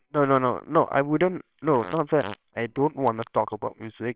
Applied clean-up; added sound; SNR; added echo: neural separator model SepFormer WHAMR!.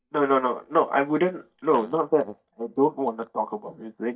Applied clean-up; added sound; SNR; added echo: neural mask model DeepFilterNet 3.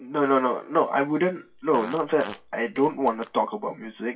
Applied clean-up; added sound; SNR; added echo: classical method WPE with log-MMSE.